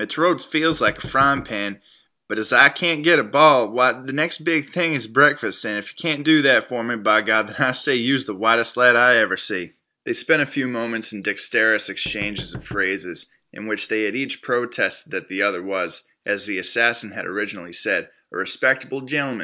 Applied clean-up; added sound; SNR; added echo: none; Knock; 17 dB; none.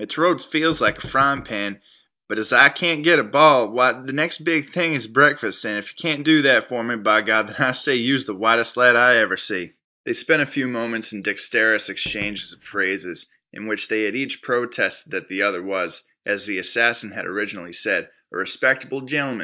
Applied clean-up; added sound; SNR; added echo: neural mask model DeepFilterNet 3.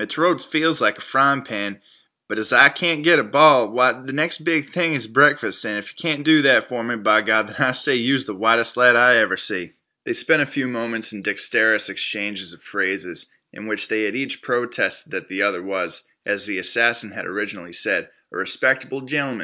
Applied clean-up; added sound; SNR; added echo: none; none; none; none.